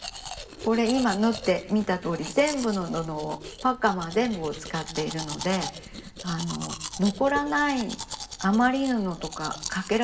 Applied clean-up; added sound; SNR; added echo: none; Domestic sounds, home sounds; 12 dB; reverberation time 1.1 s.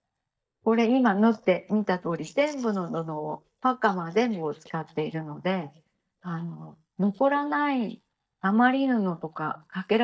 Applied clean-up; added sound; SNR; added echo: neural mask model DeepFilterNet 3.